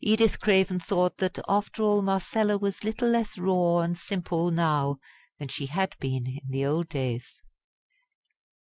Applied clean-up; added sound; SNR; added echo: none; none; none; none.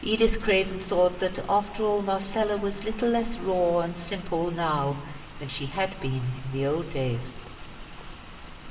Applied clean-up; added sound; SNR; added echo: none; Rain; 12 dB; reverberation time 2.9 s.